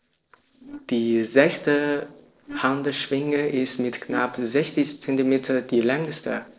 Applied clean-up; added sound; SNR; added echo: neural separator model SepFormer DNS4.